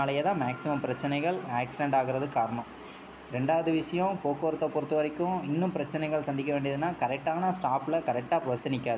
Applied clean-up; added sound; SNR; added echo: none; none; none; none.